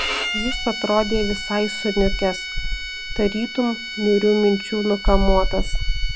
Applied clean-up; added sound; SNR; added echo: none; Insect + Bowed string instrument; 2 dB; none.